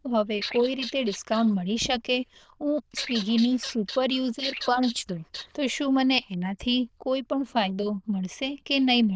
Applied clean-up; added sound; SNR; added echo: neural diffusion model UNIVERSE++.